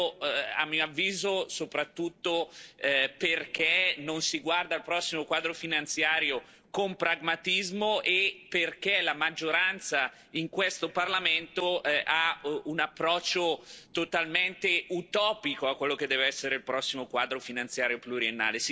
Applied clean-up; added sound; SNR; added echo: neural separator model SepFormer DNS4.